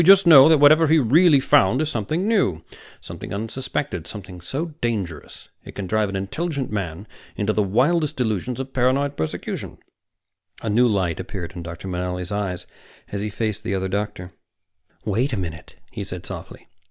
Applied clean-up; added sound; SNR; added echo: none; none; none; none.